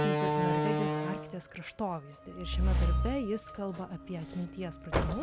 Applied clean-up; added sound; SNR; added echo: none; Slam; -4 dB; none.